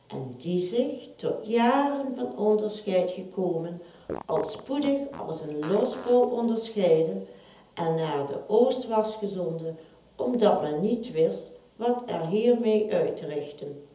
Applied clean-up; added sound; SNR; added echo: none; Fart; 16 dB; reverberation time 0.7 s.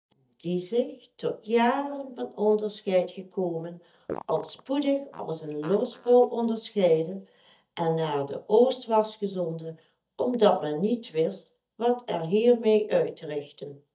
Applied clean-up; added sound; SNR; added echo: neural mask model DeepFilterNet 3.